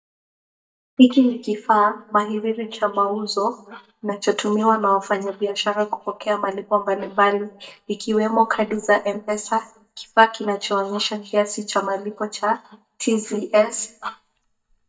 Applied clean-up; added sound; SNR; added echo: neural mask model DeepFilterNet 3.